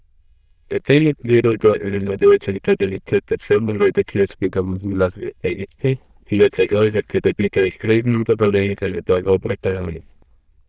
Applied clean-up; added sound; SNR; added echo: neural diffusion model UNIVERSE++.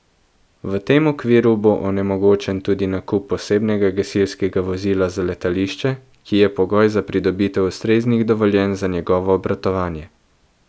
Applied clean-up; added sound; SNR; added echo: none; none; none; none.